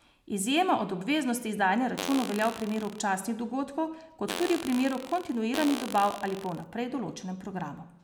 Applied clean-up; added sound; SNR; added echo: none; Fart; 10 dB; none.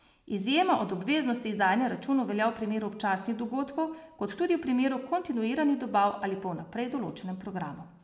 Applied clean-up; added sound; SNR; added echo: none; none; none; none.